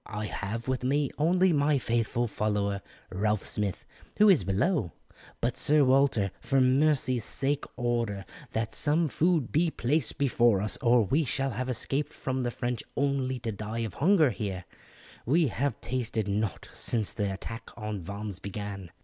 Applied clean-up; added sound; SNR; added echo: none; none; none; none.